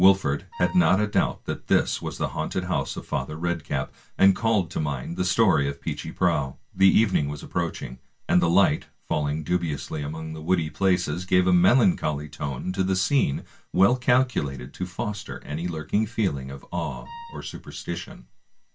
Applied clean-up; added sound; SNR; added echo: none; Wind instrument, woodwind instrument; 18 dB; reverberation time 0.1 s.